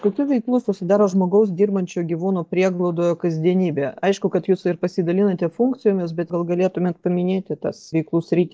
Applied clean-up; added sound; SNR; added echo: neural mask model DeepFilterNet 3.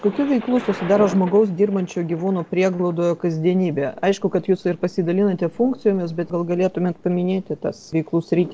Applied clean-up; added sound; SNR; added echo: none; Thunder; 18 dB; none.